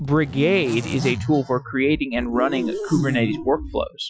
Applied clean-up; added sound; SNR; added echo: classical method Wiener filter.